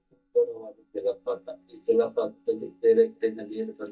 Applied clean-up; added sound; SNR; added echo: neural mask model DeepFilterNet 3.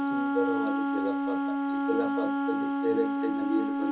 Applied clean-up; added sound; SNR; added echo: none; Wind instrument, woodwind instrument; -4 dB; reverberation time 0.3 s.